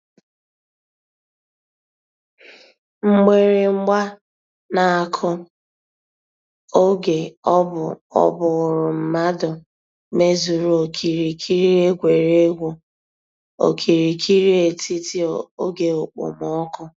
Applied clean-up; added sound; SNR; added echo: none; none; none; none.